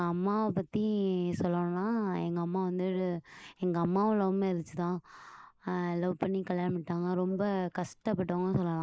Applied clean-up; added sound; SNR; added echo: neural mask model Resemble Enhance denoiser.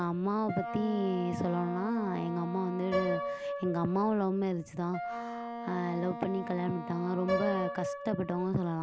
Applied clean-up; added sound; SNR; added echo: none; Wind instrument, woodwind instrument + Piano; 6 dB; none.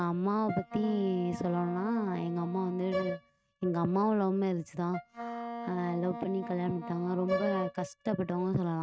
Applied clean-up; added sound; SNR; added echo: neural mask model RNNoise.